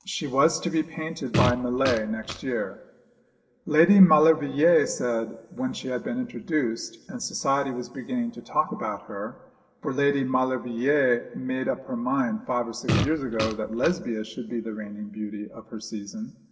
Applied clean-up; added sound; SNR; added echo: none; Fart; 3 dB; reverberation time 1.3 s.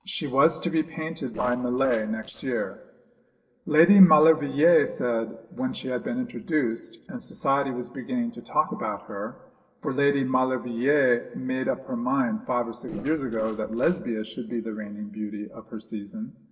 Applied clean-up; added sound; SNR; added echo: neural separator model SepFormer DNS4.